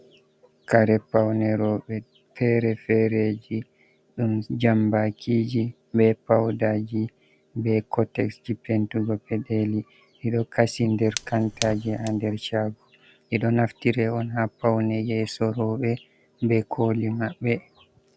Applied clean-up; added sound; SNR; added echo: none; Fire; 13 dB; none.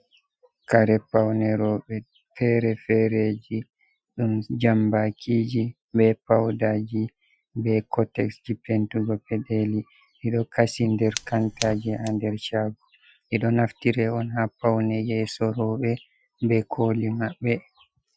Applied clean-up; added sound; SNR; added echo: classical method Wiener filter.